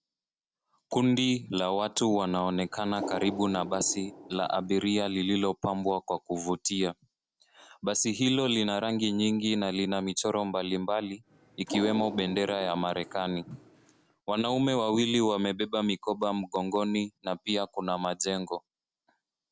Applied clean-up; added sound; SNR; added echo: none; Water; 12 dB; none.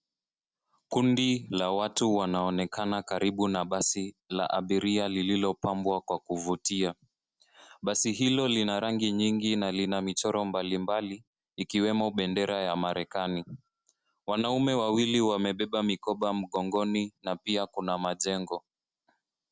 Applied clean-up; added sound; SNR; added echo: none; none; none; none.